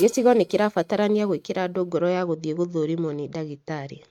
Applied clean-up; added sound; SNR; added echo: neural mask model RNNoise.